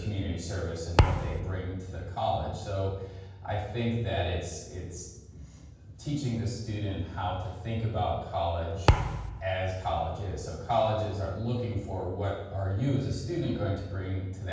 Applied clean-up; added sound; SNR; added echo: none; Thump, thud; -2 dB; reverberation time 1.2 s.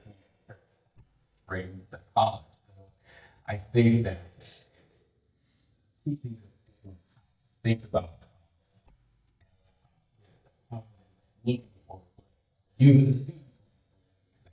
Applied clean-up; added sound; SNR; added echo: neural mask model DeepFilterNet 3.